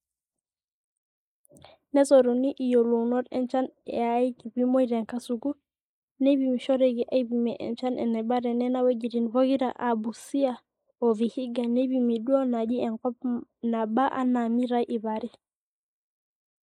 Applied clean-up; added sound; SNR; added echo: neural mask model Resemble Enhance denoiser.